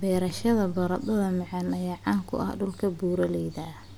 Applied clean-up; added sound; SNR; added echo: none; none; none; none.